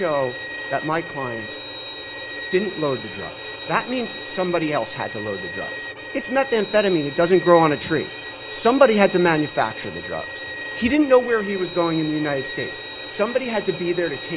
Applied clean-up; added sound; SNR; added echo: none; Bowed string instrument; 10 dB; none.